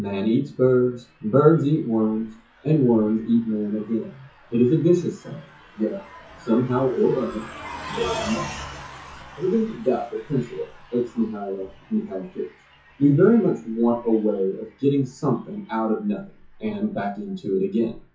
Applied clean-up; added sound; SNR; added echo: classical method WPE with log-MMSE.